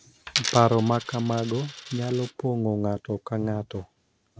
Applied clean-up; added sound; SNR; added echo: none; Coin (dropping); 9 dB; none.